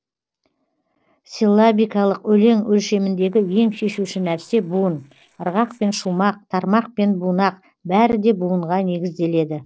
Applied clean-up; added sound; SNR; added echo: neural separator model SepFormer DNS4.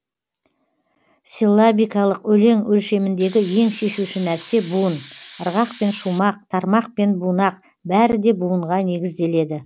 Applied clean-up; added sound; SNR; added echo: none; Hiss; 12 dB; none.